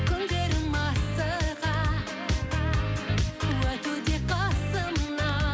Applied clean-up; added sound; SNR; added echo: none; none; none; none.